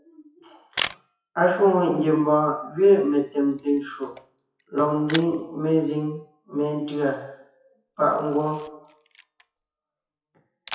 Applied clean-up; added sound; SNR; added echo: classical method WPE with log-MMSE.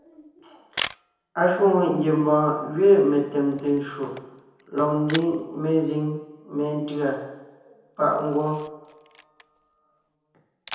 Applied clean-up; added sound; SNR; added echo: none; Camera; 14 dB; reverberation time 0.9 s.